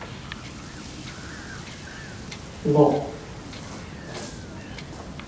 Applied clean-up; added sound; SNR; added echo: none; Wind / Boat, Water vehicle; 8 dB; reverberation time 0.8 s.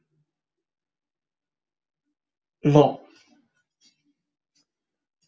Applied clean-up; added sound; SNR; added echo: none; none; none; none.